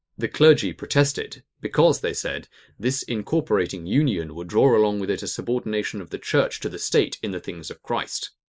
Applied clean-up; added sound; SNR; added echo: neural mask model Resemble Enhance denoiser.